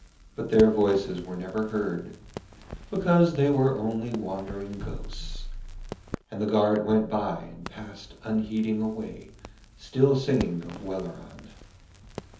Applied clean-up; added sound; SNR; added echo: none; Crackle; 16 dB; reverberation time 0.7 s.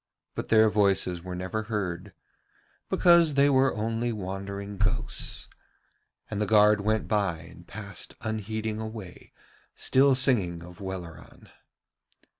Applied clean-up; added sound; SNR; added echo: none; none; none; none.